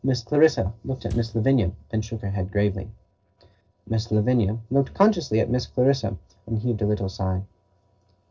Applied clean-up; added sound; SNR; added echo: neural separator model SepFormer DNS4.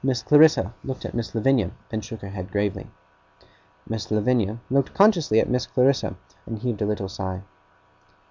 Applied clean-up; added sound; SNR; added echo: none; none; none; none.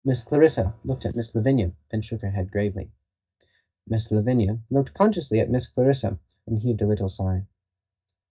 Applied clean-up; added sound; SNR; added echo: neural mask model DeepFilterNet 3.